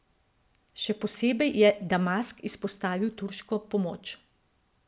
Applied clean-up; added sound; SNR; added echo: none; none; none; none.